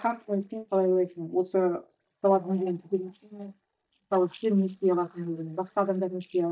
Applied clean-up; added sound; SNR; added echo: neural mask model DeepFilterNet 3.